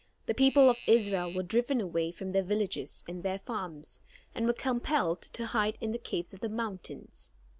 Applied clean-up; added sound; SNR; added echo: none; Doorbell; 14 dB; none.